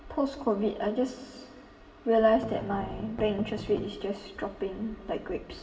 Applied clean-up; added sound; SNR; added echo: none; Strum; 10 dB; reverberation time 1.7 s.